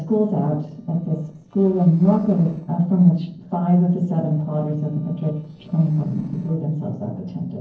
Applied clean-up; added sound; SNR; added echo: neural separator model SepFormer DNS4.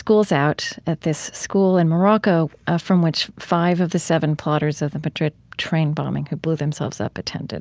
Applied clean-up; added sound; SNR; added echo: none; none; none; none.